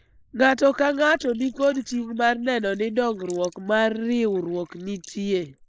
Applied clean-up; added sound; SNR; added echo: neural mask model Resemble Enhance denoiser.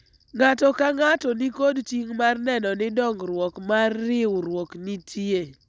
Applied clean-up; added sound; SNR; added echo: none; none; none; none.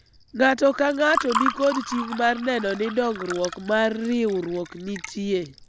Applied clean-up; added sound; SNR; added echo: none; Fill (with liquid) / Water; 9 dB; none.